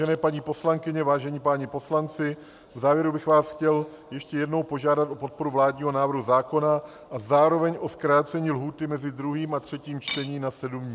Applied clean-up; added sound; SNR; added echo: none; Cutlery, silverware / Dishes, pots, and pans; 9 dB; none.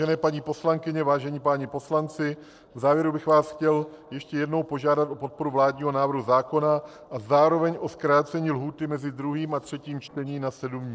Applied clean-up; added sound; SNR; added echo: neural separator model SepFormer DNS4.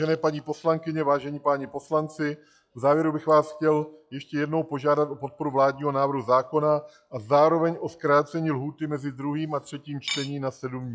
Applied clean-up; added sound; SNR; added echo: classical method log-MMSE.